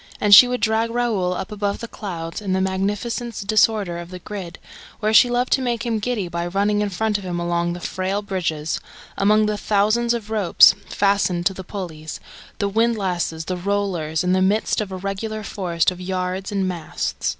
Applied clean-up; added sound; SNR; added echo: none; none; none; none.